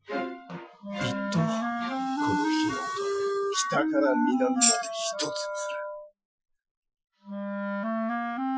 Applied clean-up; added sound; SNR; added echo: classical method Wiener filter.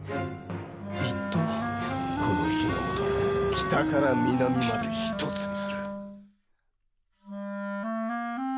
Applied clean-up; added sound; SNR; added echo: none; Wind instrument, woodwind instrument + Tambourine; -1 dB; none.